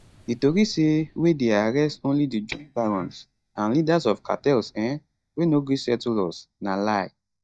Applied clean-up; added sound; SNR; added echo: neural mask model DeepFilterNet 3.